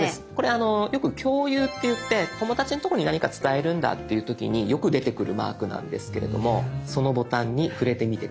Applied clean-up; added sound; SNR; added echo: none; none; none; none.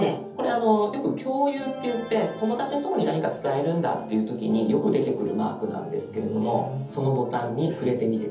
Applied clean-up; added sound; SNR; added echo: none; none; none; reverberation time 0.7 s.